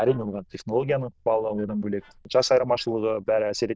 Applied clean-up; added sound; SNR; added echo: neural diffusion model UNIVERSE++.